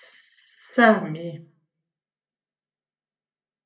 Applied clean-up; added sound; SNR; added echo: none; none; none; reverberation time 0.3 s.